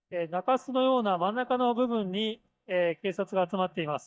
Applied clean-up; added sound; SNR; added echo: neural mask model DeepFilterNet 3.